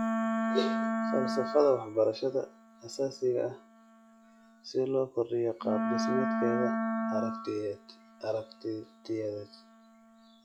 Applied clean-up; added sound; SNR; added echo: classical method log-MMSE.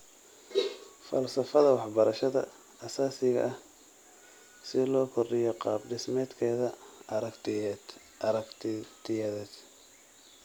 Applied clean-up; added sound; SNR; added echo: none; none; none; none.